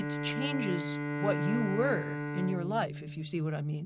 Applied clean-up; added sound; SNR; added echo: none; Bowed string instrument; 2 dB; none.